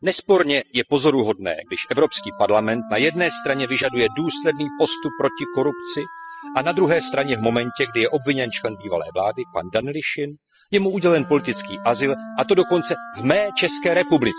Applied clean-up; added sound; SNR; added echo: classical method spectral subtraction.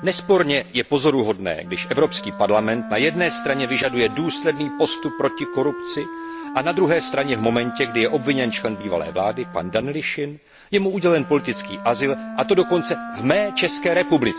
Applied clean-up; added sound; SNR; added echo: none; Wind instrument, woodwind instrument; 12 dB; none.